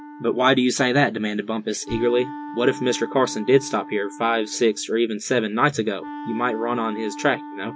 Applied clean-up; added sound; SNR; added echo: none; Wind instrument, woodwind instrument; 14 dB; none.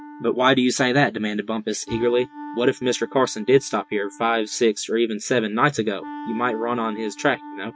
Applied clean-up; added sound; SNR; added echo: neural mask model RNNoise.